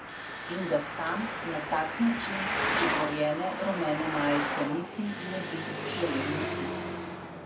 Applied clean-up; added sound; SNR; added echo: none; Traffic noise, roadway noise + Doorbell; -1 dB; none.